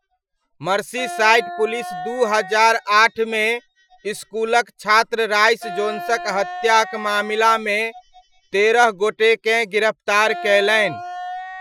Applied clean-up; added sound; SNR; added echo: classical method Wiener filter.